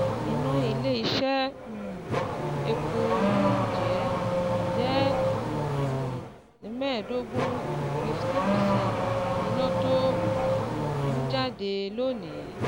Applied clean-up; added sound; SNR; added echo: none; Accelerating, revving, vroom / Car; -4 dB; none.